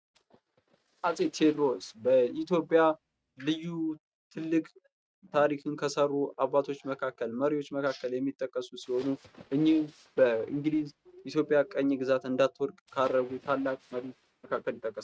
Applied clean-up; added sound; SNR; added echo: neural mask model RNNoise.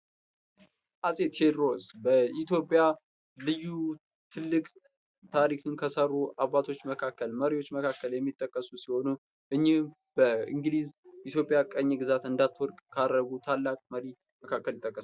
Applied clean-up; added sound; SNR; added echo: none; none; none; none.